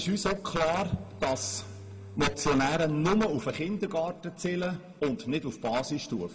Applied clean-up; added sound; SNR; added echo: none; Bowed string instrument; 17 dB; reverberation time 1.1 s.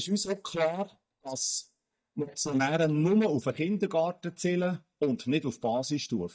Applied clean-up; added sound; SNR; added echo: neural mask model DeepFilterNet 3.